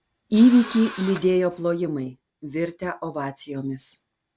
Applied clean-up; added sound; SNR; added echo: none; Engine / Drill; 12 dB; none.